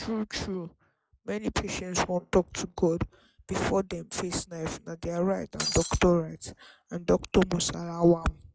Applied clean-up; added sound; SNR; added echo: classical method log-MMSE.